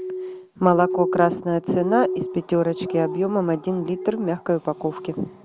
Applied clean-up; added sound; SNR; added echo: none; Glass; 8 dB; none.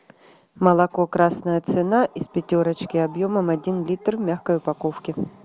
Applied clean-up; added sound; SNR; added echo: none; none; none; none.